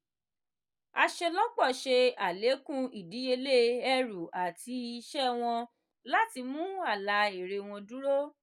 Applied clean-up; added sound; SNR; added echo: none; none; none; none.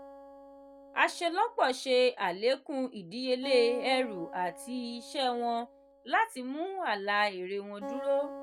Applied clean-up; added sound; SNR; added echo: none; Acoustic guitar; 15 dB; none.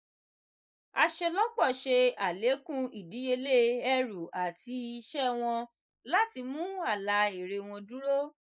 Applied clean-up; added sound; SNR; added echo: neural mask model Resemble Enhance denoiser.